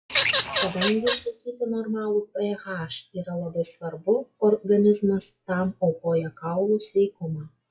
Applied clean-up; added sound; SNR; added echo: classical method log-MMSE.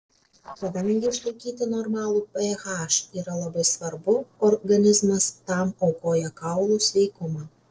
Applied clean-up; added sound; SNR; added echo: neural separator model SepFormer DNS4.